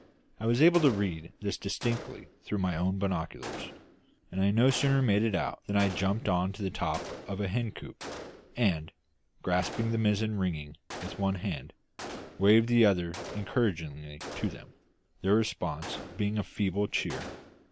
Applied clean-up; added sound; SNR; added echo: none; Gunshot, gunfire; 16 dB; none.